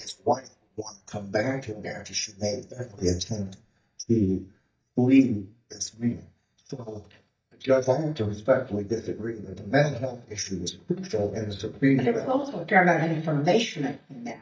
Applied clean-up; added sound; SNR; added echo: neural mask model DeepFilterNet 3.